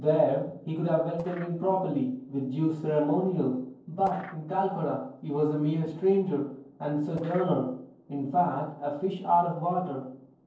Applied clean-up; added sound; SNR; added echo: neural separator model SepFormer DNS4.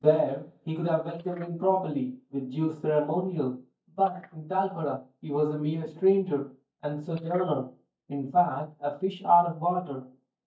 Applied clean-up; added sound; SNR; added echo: neural mask model DeepFilterNet 3.